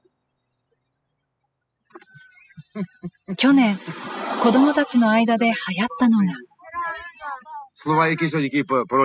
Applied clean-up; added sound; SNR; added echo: classical method spectral subtraction.